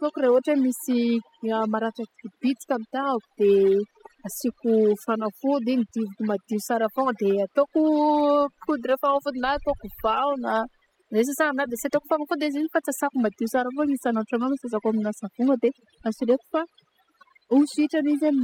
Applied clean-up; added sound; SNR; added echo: classical method spectral subtraction.